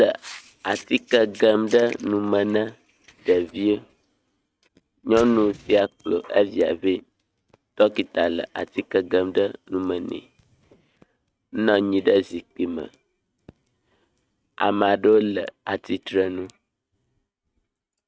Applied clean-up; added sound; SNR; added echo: neural mask model RNNoise.